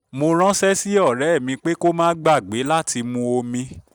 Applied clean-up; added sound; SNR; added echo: none; none; none; none.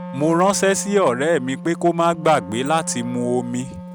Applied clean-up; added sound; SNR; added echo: none; Wind instrument, woodwind instrument; 12 dB; none.